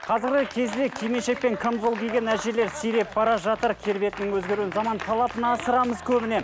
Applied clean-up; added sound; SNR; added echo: none; none; none; none.